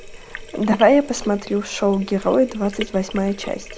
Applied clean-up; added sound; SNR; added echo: none; Sink (filling or washing); 15 dB; none.